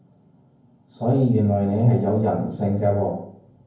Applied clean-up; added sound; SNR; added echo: none; none; none; reverberation time 0.9 s.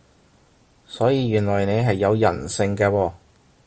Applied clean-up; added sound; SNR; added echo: none; none; none; none.